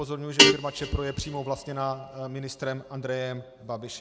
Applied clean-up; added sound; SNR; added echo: none; Guitar; -4 dB; none.